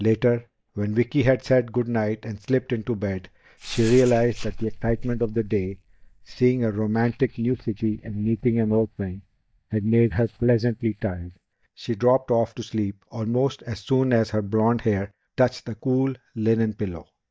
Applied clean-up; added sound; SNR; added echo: neural mask model DeepFilterNet 3.